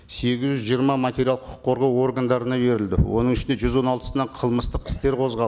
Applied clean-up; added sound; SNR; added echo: none; none; none; none.